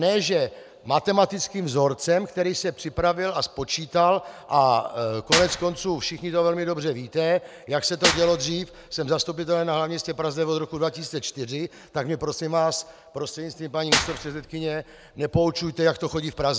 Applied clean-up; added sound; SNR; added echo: none; Clapping / Drum kit; 6 dB; none.